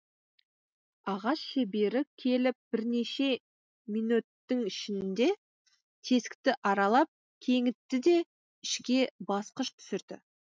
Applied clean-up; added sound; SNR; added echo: none; none; none; none.